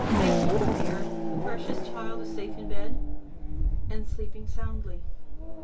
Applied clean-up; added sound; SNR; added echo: none; Race car, auto racing / Accelerating, revving, vroom; 3 dB; reverberation time 0.2 s.